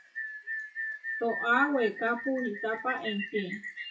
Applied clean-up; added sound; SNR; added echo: classical method WPE with log-MMSE.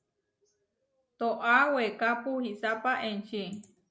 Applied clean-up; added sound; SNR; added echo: none; none; none; none.